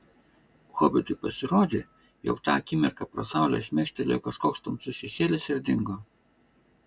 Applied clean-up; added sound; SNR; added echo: none; none; none; none.